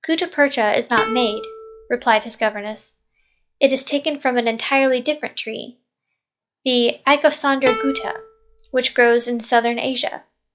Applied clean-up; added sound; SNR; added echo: classical method log-MMSE.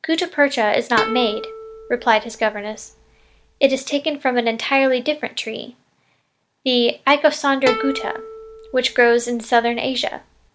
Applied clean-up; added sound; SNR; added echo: none; Plucked string instrument; 10 dB; none.